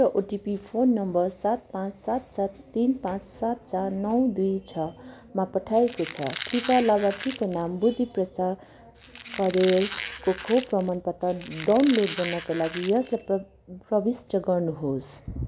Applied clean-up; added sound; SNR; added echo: none; Squeak; 12 dB; none.